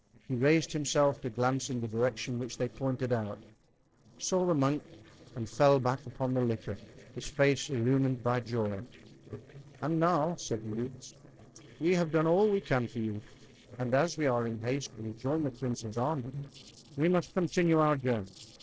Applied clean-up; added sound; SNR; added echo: neural separator model SepFormer DNS4.